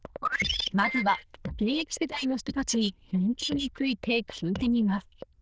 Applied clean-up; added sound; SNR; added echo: neural diffusion model UNIVERSE++.